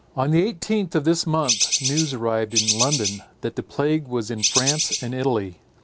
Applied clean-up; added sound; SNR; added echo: none; Bird; -1 dB; none.